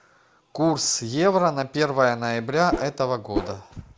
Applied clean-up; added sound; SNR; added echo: none; Whoosh, swoosh, swish; 5 dB; none.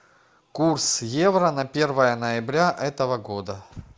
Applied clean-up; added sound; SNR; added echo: none; none; none; none.